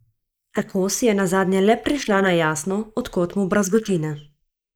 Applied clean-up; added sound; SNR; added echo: neural mask model Resemble Enhance denoiser.